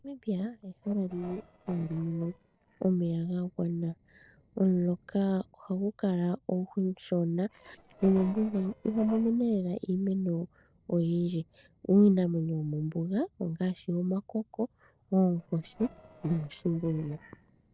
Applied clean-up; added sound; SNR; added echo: neural separator model SepFormer DNS4.